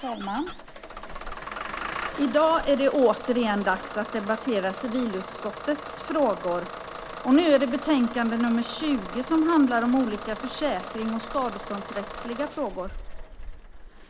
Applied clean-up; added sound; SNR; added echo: none; Engine starting / Bus; 11 dB; none.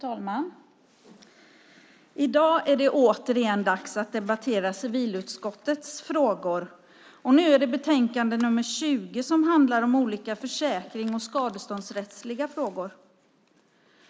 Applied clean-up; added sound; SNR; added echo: none; none; none; none.